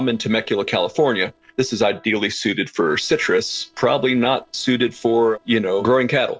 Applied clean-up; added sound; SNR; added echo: neural separator model SepFormer DNS4.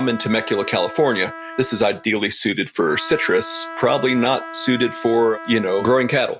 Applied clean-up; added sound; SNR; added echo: none; Trumpet; 14 dB; none.